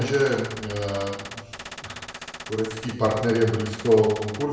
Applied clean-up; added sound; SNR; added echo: none; Gunshot, gunfire; 14 dB; reverberation time 0.6 s.